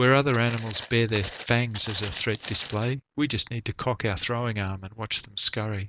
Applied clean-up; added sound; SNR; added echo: none; Walk, footsteps; 14 dB; none.